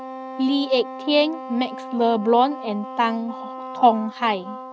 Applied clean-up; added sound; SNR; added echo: neural mask model RNNoise.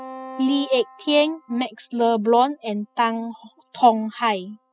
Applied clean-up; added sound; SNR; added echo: classical method spectral subtraction.